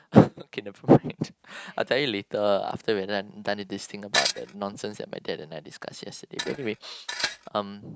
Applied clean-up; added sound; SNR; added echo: neural mask model RNNoise.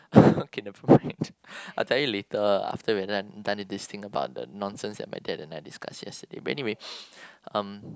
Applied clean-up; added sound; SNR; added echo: none; none; none; none.